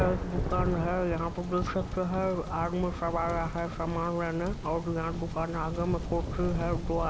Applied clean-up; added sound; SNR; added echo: none; Thunder; 4 dB; none.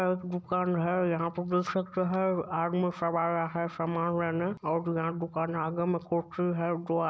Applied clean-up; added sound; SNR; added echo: none; none; none; none.